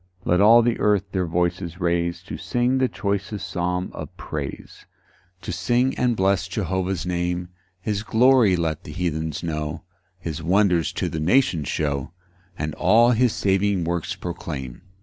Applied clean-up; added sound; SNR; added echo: none; none; none; none.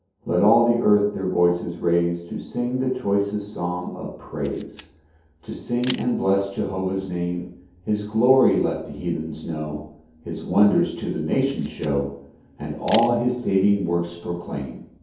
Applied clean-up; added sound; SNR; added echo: none; Camera; 18 dB; reverberation time 0.7 s.